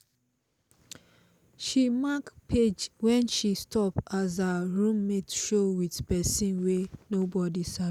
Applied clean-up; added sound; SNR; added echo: none; none; none; none.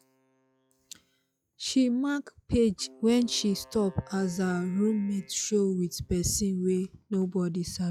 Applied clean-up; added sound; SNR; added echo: classical method log-MMSE.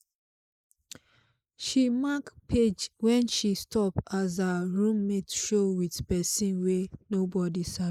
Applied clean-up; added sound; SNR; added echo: neural mask model Resemble Enhance denoiser.